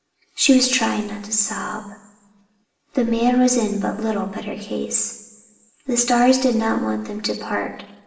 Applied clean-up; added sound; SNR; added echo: none; none; none; reverberation time 0.9 s.